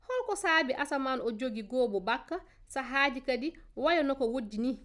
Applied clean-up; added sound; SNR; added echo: none; none; none; none.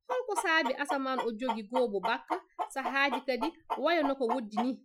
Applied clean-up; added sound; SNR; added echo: classical method Wiener filter.